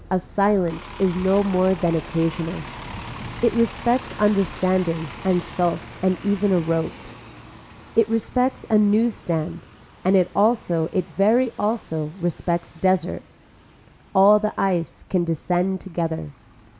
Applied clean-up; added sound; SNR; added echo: none; Bus; 17 dB; none.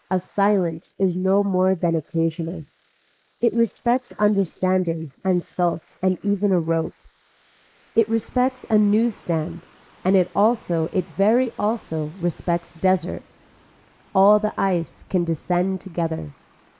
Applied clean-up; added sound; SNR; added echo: neural mask model Resemble Enhance denoiser.